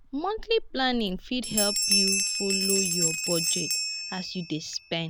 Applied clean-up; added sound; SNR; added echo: none; Bell; -1 dB; none.